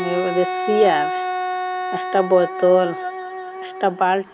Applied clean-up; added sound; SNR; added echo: none; Wind instrument, woodwind instrument; 5 dB; none.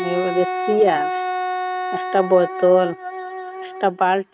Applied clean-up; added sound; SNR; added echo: neural mask model RNNoise.